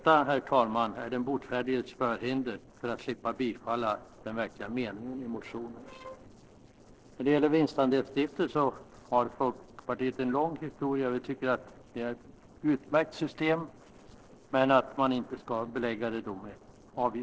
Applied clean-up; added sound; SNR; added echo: neural separator model SepFormer DNS4.